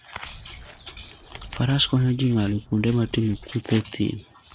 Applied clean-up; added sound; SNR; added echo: neural separator model SepFormer DNS4.